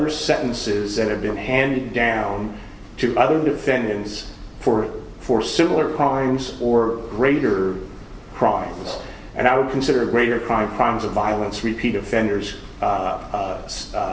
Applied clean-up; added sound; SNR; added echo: none; none; none; none.